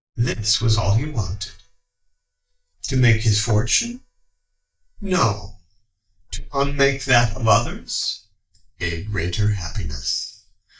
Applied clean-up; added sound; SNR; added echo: neural mask model DeepFilterNet 3.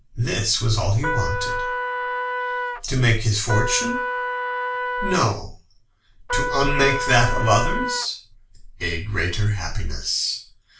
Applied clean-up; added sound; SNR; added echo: none; Trumpet; 3 dB; reverberation time 0.3 s.